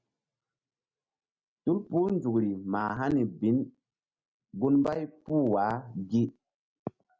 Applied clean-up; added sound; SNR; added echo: none; none; none; none.